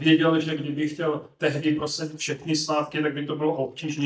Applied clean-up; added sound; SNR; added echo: neural mask model DeepFilterNet 3.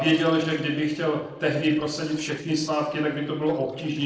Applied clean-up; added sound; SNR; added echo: neural separator model SepFormer DNS4.